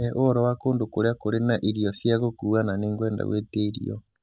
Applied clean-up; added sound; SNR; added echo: none; none; none; none.